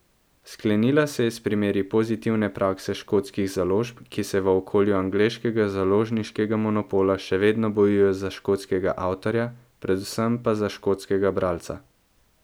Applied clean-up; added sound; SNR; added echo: none; none; none; none.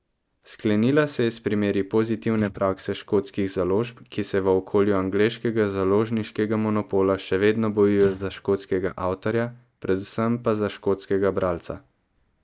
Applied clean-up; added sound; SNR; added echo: neural mask model DeepFilterNet 3.